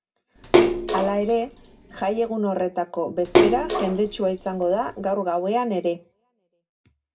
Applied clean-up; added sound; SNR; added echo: none; Splash, splatter; -2 dB; reverberation time 0.2 s.